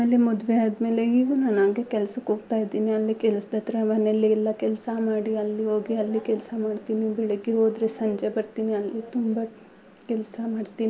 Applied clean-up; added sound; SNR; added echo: none; none; none; none.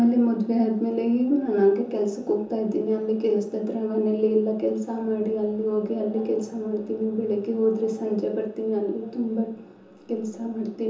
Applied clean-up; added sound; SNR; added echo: none; none; none; reverberation time 0.6 s.